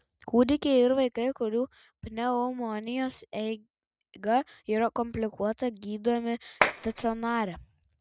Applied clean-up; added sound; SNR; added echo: neural mask model RNNoise.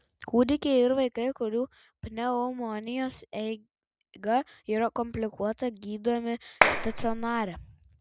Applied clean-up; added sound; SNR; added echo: none; Clapping; -3 dB; none.